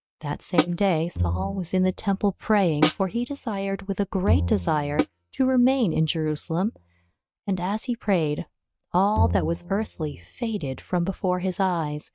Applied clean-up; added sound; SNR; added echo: neural mask model RNNoise.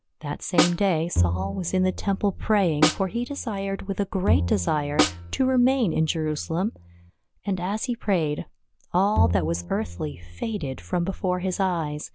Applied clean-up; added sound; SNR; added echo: none; Snare drum + Bowed string instrument; 3 dB; none.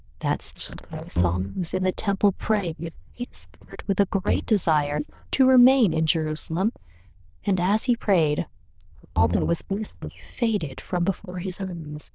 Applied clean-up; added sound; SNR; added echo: neural diffusion model UNIVERSE++.